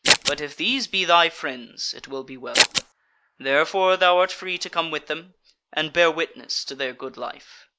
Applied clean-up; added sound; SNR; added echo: neural mask model Resemble Enhance denoiser.